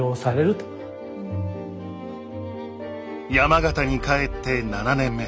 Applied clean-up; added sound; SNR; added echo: none; none; none; none.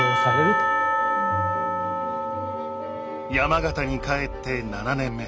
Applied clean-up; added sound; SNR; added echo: none; Church bell / Percussion; -2 dB; none.